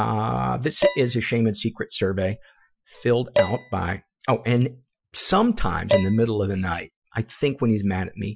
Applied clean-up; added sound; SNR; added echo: classical method Wiener filter.